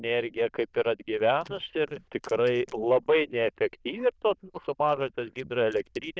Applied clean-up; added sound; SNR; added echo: neural diffusion model UNIVERSE++.